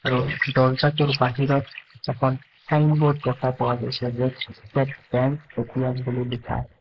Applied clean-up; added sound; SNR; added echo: neural mask model Resemble Enhance denoiser.